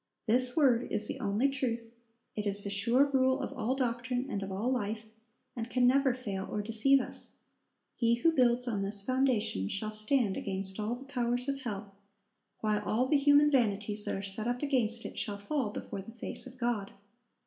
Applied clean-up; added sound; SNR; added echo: none; none; none; reverberation time 0.4 s.